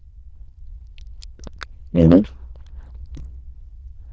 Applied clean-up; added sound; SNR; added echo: neural diffusion model UNIVERSE++.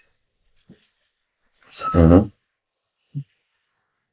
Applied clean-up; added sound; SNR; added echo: neural mask model Resemble Enhance denoiser.